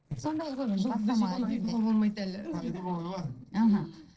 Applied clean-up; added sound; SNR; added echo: neural separator model SepFormer DNS4.